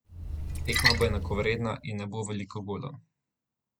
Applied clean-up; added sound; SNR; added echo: none; Splash, splatter; -2 dB; none.